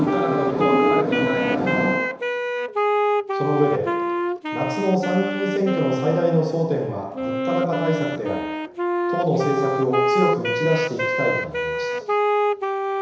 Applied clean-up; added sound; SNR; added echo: none; Wind instrument, woodwind instrument; 0 dB; reverberation time 1.0 s.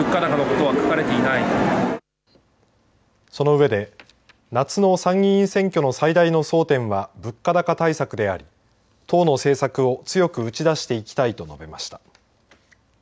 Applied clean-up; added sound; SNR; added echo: none; none; none; none.